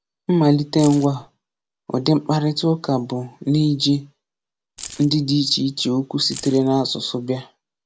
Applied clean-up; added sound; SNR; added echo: none; Keys jangling; 16 dB; none.